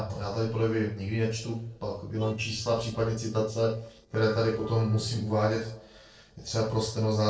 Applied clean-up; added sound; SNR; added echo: neural separator model SepFormer DNS4.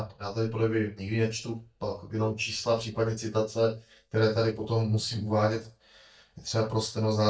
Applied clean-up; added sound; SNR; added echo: neural mask model DeepFilterNet 3.